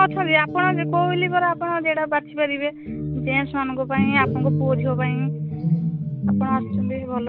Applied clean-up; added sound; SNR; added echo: none; Guitar; 1 dB; none.